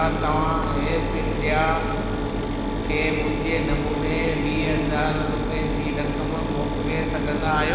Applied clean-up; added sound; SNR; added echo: none; Mechanisms; -1 dB; none.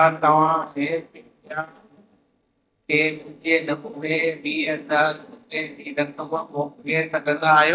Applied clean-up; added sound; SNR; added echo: neural mask model DeepFilterNet 3.